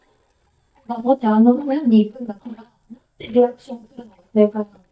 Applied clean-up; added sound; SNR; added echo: neural mask model DeepFilterNet 3.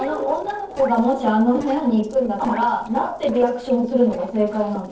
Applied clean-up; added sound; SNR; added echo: neural separator model SepFormer DNS4.